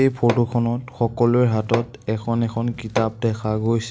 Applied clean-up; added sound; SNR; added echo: none; Hammer; 12 dB; none.